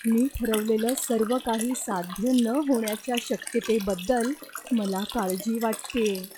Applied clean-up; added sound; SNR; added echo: classical method log-MMSE.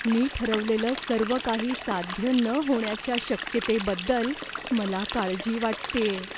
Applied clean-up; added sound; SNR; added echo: none; Stream; 6 dB; none.